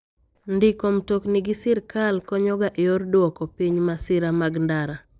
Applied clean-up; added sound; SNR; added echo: neural separator model SepFormer DNS4.